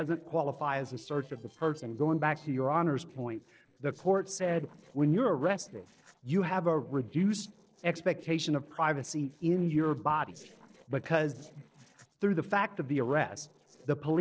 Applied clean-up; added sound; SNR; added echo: neural separator model SepFormer DNS4.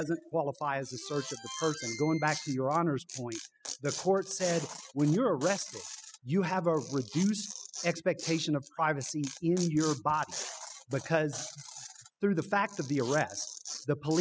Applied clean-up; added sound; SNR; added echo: classical method spectral subtraction.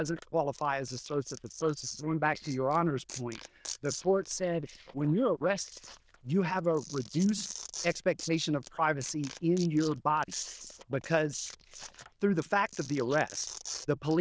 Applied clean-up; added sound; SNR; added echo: neural diffusion model UNIVERSE++.